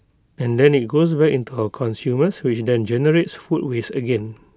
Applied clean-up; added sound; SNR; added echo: none; none; none; none.